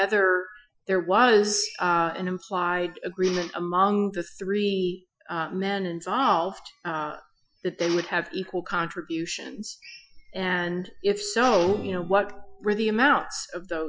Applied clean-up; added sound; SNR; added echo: classical method Wiener filter.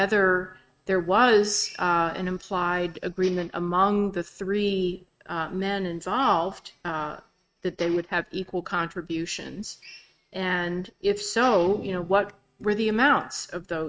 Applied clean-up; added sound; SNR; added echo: neural mask model RNNoise.